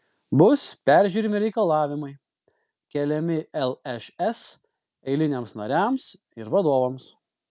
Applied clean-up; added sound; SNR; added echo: none; none; none; none.